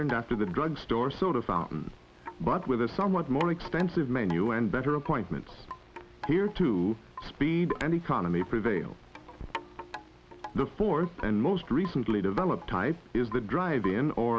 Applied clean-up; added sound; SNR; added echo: none; Wind chime; 17 dB; none.